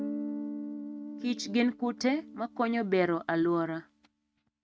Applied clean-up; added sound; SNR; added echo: neural mask model RNNoise.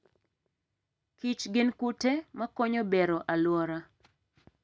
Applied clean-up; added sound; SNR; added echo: none; none; none; none.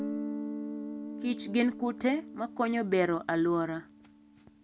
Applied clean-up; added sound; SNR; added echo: none; Guitar; 9 dB; none.